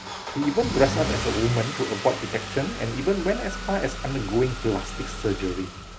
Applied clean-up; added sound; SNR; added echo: none; Engine starting / Car; 6 dB; none.